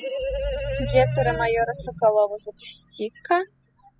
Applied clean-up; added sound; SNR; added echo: classical method spectral subtraction.